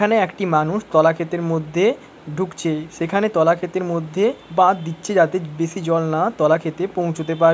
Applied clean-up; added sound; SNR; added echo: none; none; none; none.